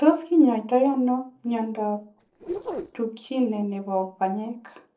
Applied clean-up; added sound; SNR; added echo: neural separator model SepFormer DNS4.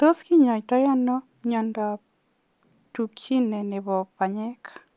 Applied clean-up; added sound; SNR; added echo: none; none; none; none.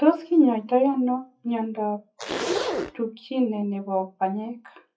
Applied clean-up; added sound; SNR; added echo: classical method WPE with log-MMSE.